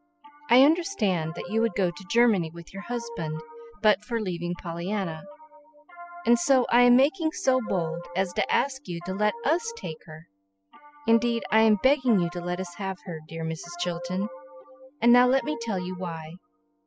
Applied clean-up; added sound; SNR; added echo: classical method spectral subtraction.